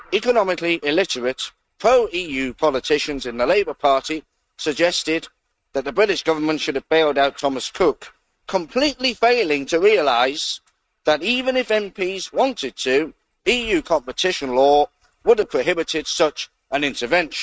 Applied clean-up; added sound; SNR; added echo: neural mask model RNNoise.